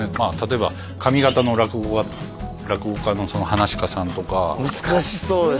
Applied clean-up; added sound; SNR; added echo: none; Camera; 20 dB; none.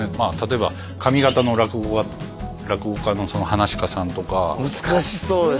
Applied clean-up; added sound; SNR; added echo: none; none; none; none.